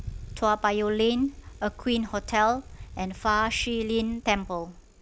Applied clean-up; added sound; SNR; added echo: none; Bicycle; 14 dB; none.